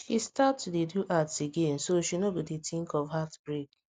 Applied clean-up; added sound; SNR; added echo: none; none; none; none.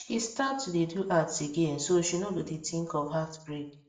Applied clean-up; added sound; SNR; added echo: none; none; none; reverberation time 0.5 s.